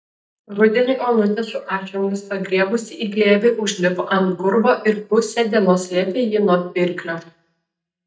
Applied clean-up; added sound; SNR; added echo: neural mask model DeepFilterNet 3.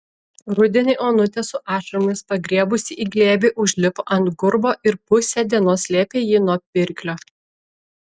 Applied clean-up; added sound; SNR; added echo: none; none; none; none.